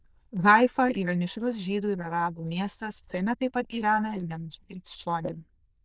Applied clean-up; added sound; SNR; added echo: neural diffusion model UNIVERSE++.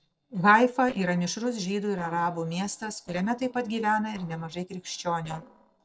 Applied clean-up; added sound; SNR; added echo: neural separator model SepFormer DNS4.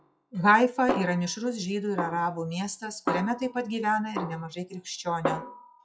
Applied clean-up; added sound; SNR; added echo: classical method log-MMSE.